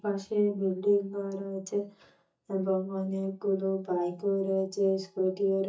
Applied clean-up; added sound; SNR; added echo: neural mask model DeepFilterNet 3.